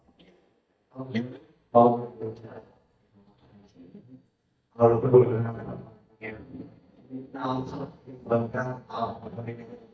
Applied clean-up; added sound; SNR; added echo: neural mask model DeepFilterNet 3.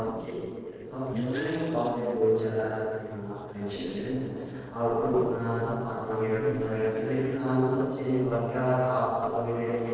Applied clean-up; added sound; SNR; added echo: neural separator model SepFormer DNS4.